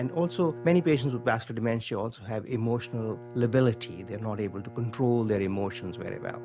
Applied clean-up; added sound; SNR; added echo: none; Bowed string instrument; 15 dB; none.